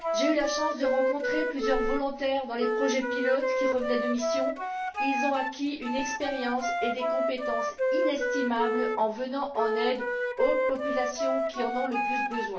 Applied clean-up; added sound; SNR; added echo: none; Wind instrument, woodwind instrument; -1 dB; reverberation time 0.3 s.